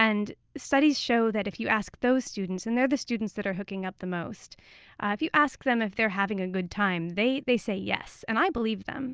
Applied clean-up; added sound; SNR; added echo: none; none; none; none.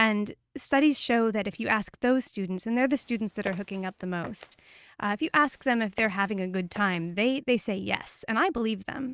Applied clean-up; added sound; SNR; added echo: neural mask model RNNoise.